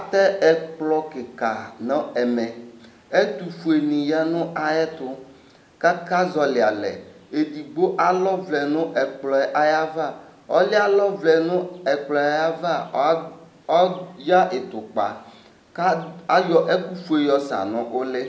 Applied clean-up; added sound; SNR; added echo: none; none; none; none.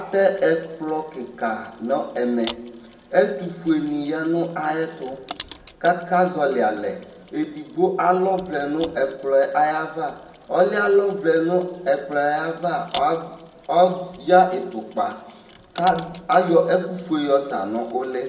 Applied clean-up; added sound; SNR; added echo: none; Mechanisms; 20 dB; reverberation time 1.3 s.